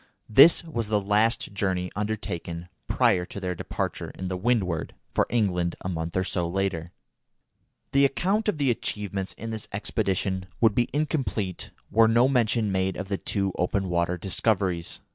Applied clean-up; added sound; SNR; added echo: none; none; none; none.